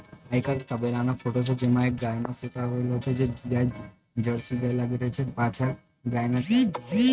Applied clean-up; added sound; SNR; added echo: neural mask model RNNoise.